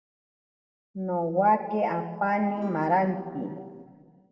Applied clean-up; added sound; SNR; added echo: neural separator model SepFormer DNS4.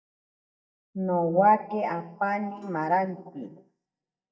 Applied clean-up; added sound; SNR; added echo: neural mask model DeepFilterNet 3.